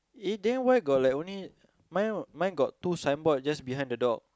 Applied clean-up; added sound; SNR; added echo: none; none; none; none.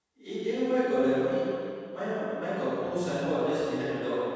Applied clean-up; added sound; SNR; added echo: none; none; none; reverberation time 2.1 s.